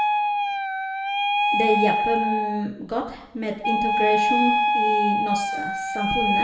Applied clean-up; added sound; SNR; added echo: none; Wind instrument, woodwind instrument; -5 dB; reverberation time 0.8 s.